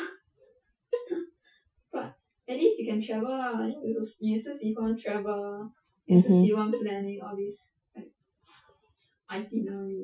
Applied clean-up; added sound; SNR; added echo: classical method Wiener filter.